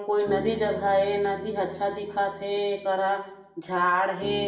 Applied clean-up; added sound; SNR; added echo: none; Bass guitar; 14 dB; reverberation time 0.7 s.